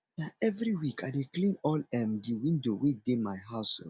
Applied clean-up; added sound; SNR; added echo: none; none; none; none.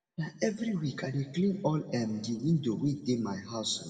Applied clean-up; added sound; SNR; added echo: none; none; none; reverberation time 1.4 s.